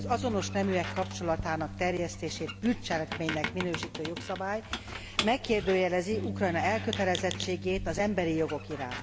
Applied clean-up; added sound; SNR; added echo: none; Bass guitar + Squeak; 7 dB; none.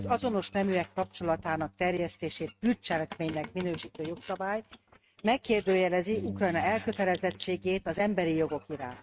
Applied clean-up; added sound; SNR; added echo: neural mask model RNNoise.